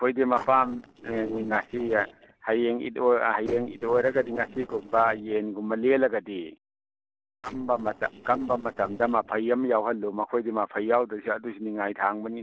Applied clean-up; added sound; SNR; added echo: neural separator model SepFormer DNS4.